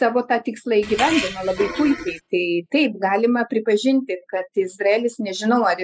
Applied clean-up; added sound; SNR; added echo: classical method spectral subtraction.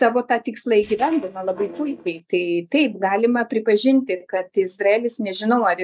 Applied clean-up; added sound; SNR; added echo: neural mask model DeepFilterNet 3.